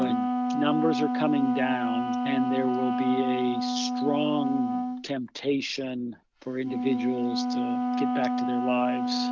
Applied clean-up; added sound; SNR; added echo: none; Wind instrument, woodwind instrument; -1 dB; none.